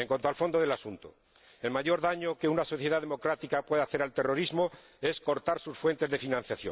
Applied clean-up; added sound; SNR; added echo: none; none; none; none.